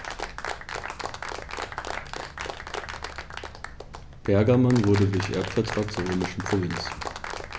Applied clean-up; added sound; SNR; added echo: none; Applause; 8 dB; none.